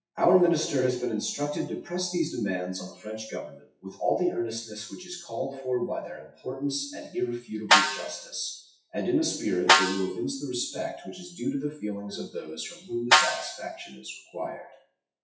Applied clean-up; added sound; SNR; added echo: classical method WPE with log-MMSE.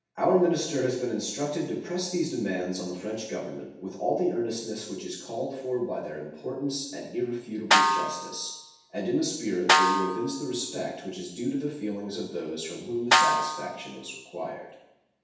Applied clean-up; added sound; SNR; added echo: none; Snare drum; -3 dB; reverberation time 0.9 s.